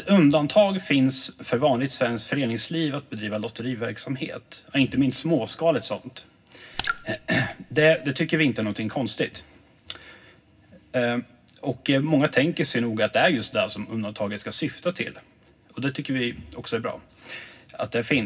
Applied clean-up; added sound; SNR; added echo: none; Raindrop / Splash, splatter; 10 dB; reverberation time 0.4 s.